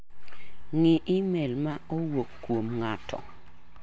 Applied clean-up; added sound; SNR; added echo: none; none; none; none.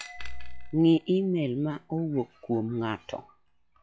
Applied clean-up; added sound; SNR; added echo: classical method log-MMSE.